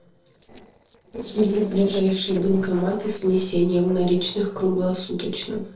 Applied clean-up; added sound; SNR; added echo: neural separator model SepFormer DNS4.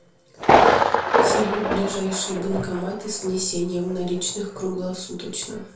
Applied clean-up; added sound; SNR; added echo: none; Thunder; -4 dB; reverberation time 0.3 s.